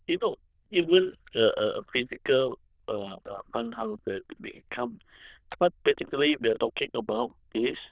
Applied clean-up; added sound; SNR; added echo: neural diffusion model UNIVERSE++.